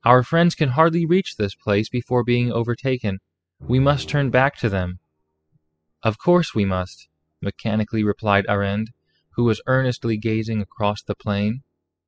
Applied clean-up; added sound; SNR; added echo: classical method spectral subtraction.